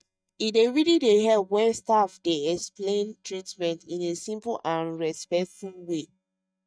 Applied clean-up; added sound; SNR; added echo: neural mask model DeepFilterNet 3.